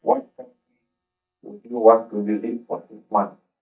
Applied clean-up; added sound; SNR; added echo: neural mask model DeepFilterNet 3.